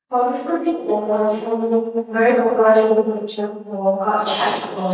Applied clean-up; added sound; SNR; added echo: neural mask model DeepFilterNet 3.